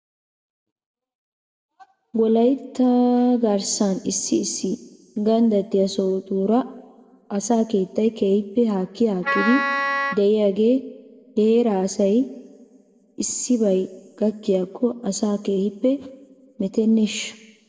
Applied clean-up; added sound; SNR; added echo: none; Wind instrument, woodwind instrument; 2 dB; reverberation time 1.1 s.